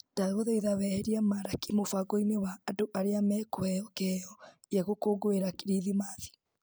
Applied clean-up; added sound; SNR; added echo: none; none; none; none.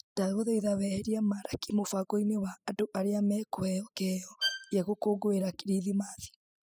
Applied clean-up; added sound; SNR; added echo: classical method spectral subtraction.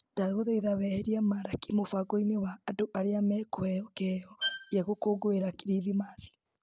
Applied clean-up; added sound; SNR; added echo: none; Bowed string instrument; 7 dB; none.